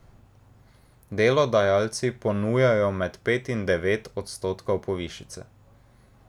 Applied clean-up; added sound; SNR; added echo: none; none; none; none.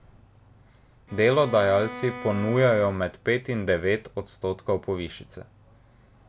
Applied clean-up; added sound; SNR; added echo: none; Bowed string instrument; 14 dB; none.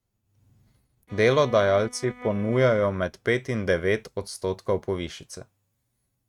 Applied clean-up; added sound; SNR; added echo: neural mask model RNNoise.